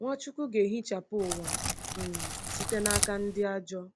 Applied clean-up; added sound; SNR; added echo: none; Crackle; -2 dB; none.